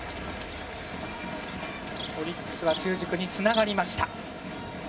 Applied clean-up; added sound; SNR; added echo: none; Insect; 13 dB; reverberation time 0.5 s.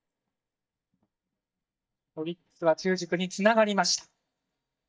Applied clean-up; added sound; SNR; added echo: neural mask model DeepFilterNet 3.